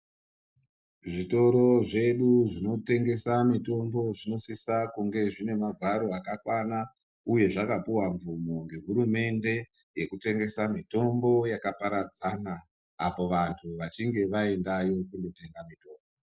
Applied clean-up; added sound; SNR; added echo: neural mask model Resemble Enhance denoiser.